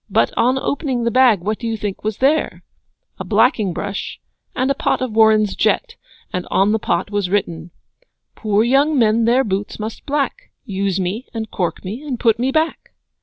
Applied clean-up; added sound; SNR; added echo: none; none; none; none.